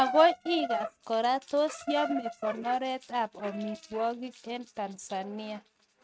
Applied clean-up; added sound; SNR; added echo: neural mask model RNNoise.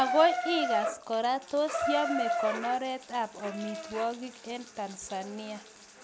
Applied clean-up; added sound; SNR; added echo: none; Bathtub (filling or washing) / Water tap, faucet; 4 dB; none.